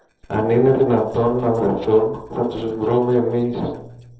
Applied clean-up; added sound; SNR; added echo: neural separator model SepFormer DNS4.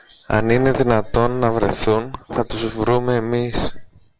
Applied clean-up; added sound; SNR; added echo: none; none; none; none.